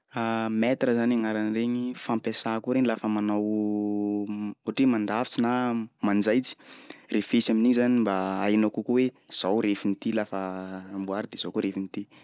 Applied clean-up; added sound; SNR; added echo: none; none; none; none.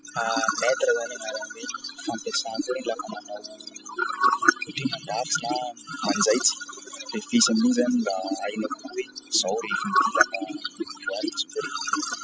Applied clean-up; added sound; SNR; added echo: classical method spectral subtraction.